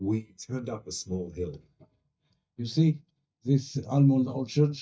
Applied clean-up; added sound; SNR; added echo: neural mask model DeepFilterNet 3.